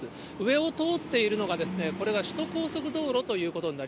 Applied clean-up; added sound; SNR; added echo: none; none; none; none.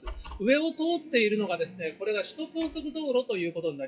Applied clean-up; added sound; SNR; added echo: classical method WPE with log-MMSE.